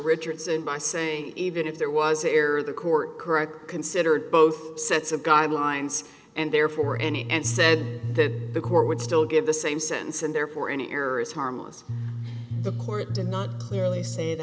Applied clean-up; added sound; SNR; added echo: none; Bass guitar; 5 dB; none.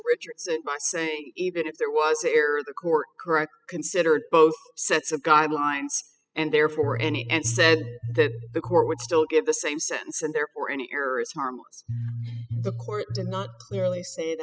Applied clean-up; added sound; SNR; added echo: classical method spectral subtraction.